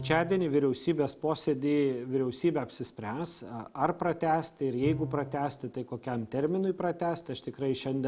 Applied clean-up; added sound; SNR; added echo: none; Bowed string instrument; 17 dB; none.